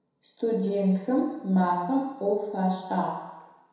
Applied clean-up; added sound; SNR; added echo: none; none; none; reverberation time 1.0 s.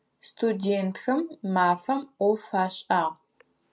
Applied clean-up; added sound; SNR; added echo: none; none; none; none.